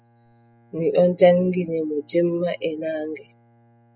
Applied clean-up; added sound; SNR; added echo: classical method spectral subtraction.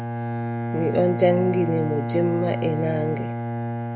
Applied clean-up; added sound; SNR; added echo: none; Bowed string instrument; 3 dB; none.